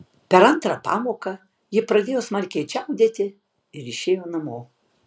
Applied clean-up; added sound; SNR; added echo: none; none; none; none.